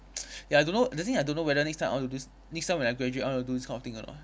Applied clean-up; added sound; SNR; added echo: none; none; none; none.